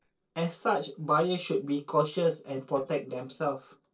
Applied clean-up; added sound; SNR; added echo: neural separator model SepFormer DNS4.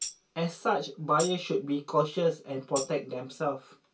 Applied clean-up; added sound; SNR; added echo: none; Tambourine; 13 dB; reverberation time 0.2 s.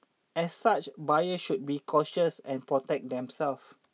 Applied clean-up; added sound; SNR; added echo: none; none; none; none.